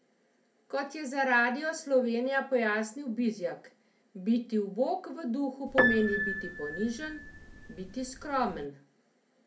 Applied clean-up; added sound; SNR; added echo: none; Piano; 3 dB; reverberation time 0.3 s.